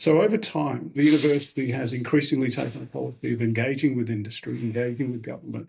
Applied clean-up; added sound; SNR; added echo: neural mask model DeepFilterNet 3.